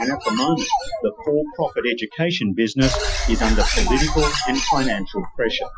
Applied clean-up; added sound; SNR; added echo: classical method Wiener filter.